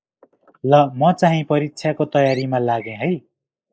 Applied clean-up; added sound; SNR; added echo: neural mask model Resemble Enhance denoiser.